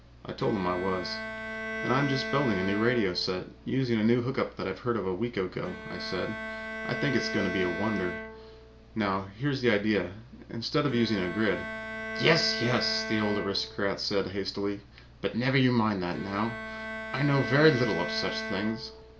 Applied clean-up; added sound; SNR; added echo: none; Bowed string instrument; 9 dB; none.